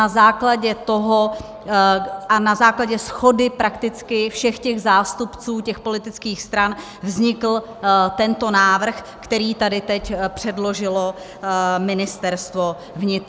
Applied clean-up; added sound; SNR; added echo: none; none; none; none.